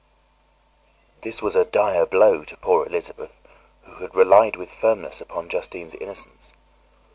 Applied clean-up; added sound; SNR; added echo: none; none; none; none.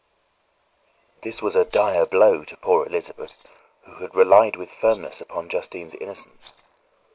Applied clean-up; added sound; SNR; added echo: neural mask model Resemble Enhance denoiser.